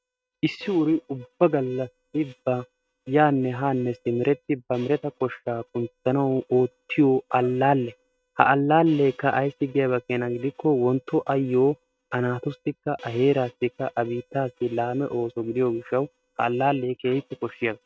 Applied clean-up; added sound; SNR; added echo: neural mask model RNNoise.